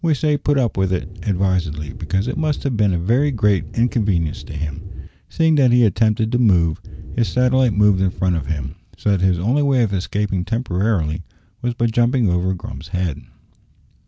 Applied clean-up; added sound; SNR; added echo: none; Wind; 12 dB; none.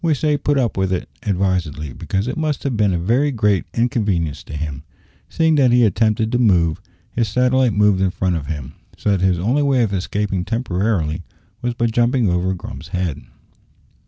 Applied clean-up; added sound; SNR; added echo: none; none; none; none.